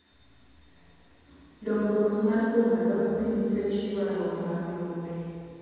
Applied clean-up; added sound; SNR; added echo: none; none; none; reverberation time 2.1 s.